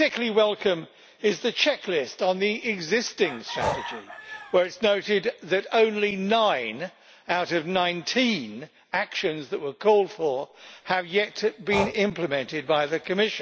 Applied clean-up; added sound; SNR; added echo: none; Chicken, rooster + Breathing; 11 dB; none.